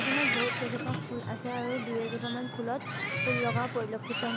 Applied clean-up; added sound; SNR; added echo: none; Boat, Water vehicle; -1 dB; none.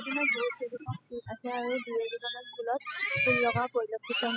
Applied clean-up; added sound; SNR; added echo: classical method spectral subtraction.